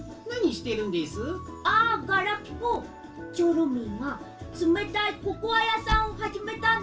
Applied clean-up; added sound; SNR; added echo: none; Squeak / Slam / Wood; 13 dB; reverberation time 0.2 s.